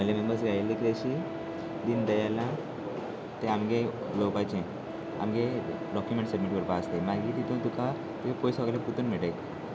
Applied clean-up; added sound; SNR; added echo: none; Wind instrument, woodwind instrument; 11 dB; none.